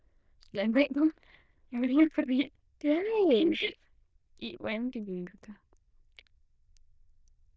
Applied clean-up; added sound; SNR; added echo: neural diffusion model UNIVERSE++.